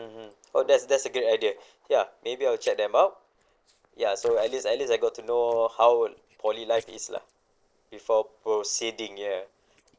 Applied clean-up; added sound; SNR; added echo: neural separator model SepFormer DNS4.